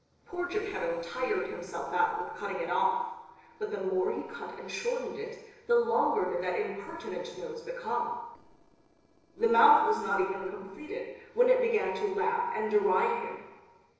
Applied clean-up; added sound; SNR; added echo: neural separator model SepFormer DNS4.